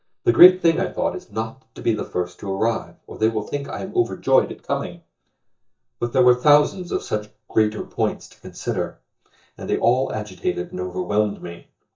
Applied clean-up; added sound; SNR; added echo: neural mask model DeepFilterNet 3.